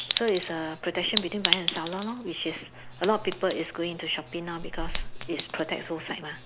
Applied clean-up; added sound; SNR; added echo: none; Chink, clink; 3 dB; none.